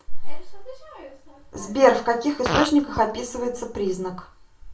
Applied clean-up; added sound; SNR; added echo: none; Fart; 8 dB; reverberation time 0.3 s.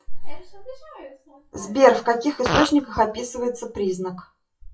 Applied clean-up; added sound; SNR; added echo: classical method WPE with log-MMSE.